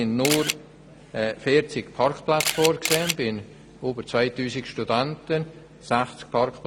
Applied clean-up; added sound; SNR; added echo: none; Camera; 0 dB; none.